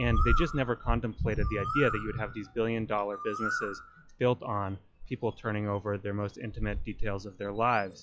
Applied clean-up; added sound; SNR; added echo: classical method log-MMSE.